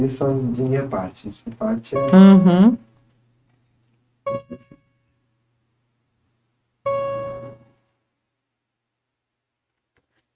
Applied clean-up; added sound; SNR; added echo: neural mask model RNNoise.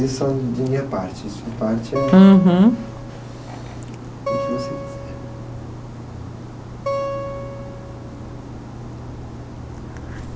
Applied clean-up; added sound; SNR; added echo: none; Acoustic guitar; 9 dB; none.